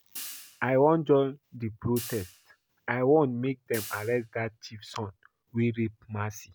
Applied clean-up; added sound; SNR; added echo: none; Hi-hat; 17 dB; none.